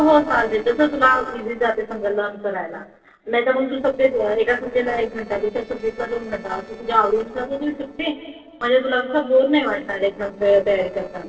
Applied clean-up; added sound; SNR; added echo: neural separator model SepFormer DNS4.